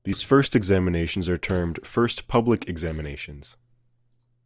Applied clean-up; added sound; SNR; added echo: neural separator model SepFormer DNS4.